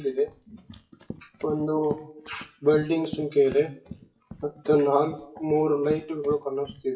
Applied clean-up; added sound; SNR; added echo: classical method WPE with log-MMSE.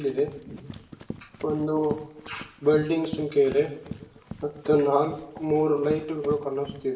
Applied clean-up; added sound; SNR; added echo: none; Run; 14 dB; reverberation time 0.8 s.